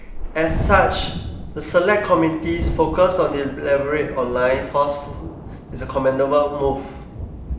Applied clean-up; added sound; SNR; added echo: none; Thunderstorm; 8 dB; none.